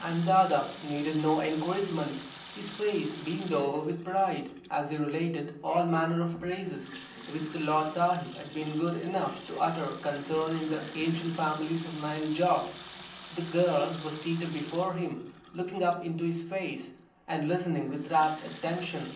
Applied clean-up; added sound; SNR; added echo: none; Sink (filling or washing) / Water tap, faucet; 13 dB; reverberation time 0.6 s.